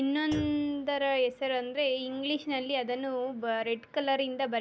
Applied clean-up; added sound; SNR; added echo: none; Thump, thud; 19 dB; none.